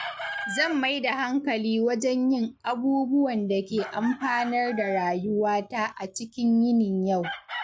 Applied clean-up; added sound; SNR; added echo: none; Chicken, rooster; 14 dB; none.